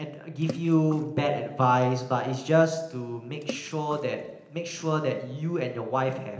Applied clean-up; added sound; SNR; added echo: none; Water / Splash, splatter; 18 dB; reverberation time 0.8 s.